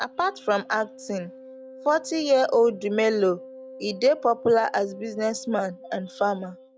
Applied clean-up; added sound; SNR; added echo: none; Wind instrument, woodwind instrument; 18 dB; none.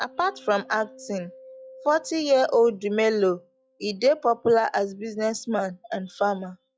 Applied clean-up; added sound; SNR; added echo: classical method log-MMSE.